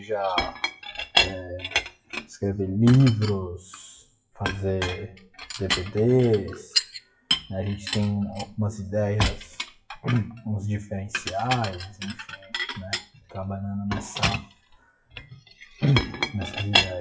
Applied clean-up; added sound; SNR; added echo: classical method WPE with log-MMSE.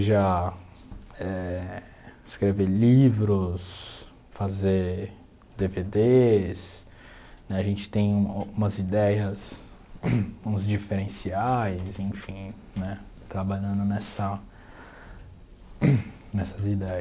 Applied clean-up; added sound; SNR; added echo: none; none; none; none.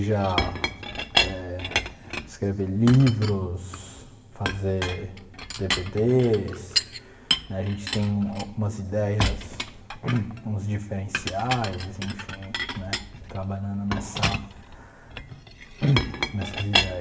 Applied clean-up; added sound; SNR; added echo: none; Chink, clink; 4 dB; reverberation time 3.0 s.